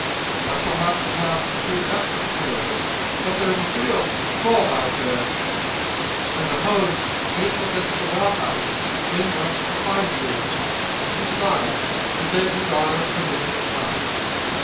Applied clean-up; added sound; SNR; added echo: none; Water; -4 dB; reverberation time 0.2 s.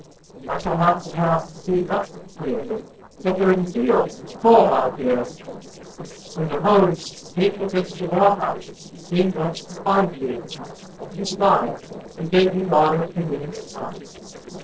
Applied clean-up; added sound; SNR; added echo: neural separator model SepFormer DNS4.